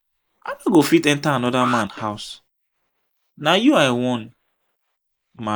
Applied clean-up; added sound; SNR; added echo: neural mask model Resemble Enhance denoiser.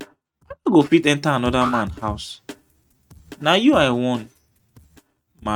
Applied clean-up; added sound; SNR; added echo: neural mask model RNNoise.